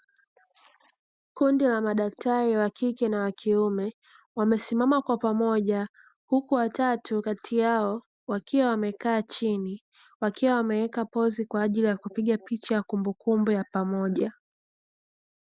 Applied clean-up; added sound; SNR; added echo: none; none; none; none.